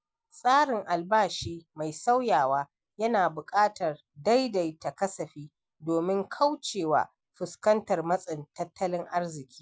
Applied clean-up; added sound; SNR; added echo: none; none; none; none.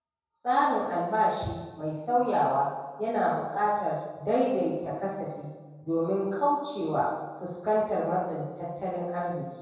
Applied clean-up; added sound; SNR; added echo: none; none; none; reverberation time 1.2 s.